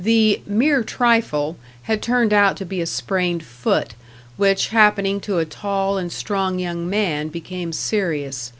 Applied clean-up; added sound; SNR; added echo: none; none; none; none.